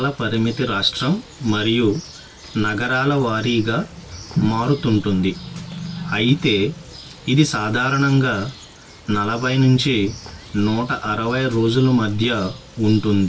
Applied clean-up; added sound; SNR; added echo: none; Bird; 20 dB; reverberation time 0.1 s.